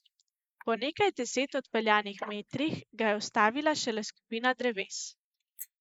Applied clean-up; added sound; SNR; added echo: neural mask model Resemble Enhance denoiser.